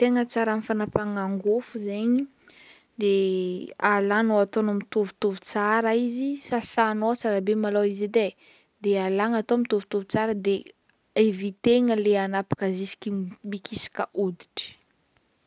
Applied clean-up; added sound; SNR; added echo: none; none; none; none.